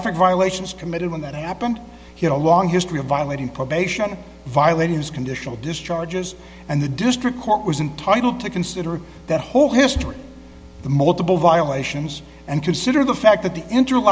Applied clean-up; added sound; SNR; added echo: none; none; none; none.